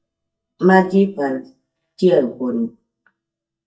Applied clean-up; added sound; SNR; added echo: neural mask model DeepFilterNet 3.